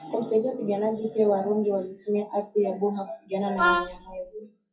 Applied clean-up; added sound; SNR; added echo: classical method WPE with log-MMSE.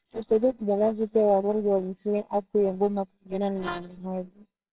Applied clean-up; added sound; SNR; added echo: neural separator model SepFormer WHAMR!.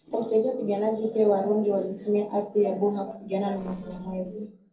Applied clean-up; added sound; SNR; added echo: neural separator model SepFormer DNS4.